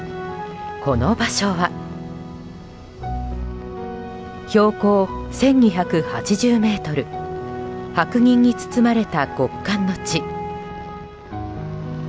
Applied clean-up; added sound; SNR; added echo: none; none; none; none.